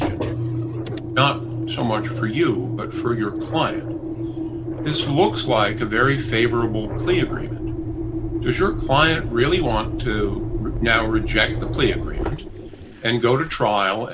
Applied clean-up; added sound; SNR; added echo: none; Engine; 4 dB; none.